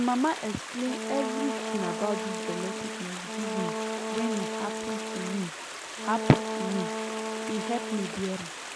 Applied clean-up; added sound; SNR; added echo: none; Brass instrument + Stream; 2 dB; none.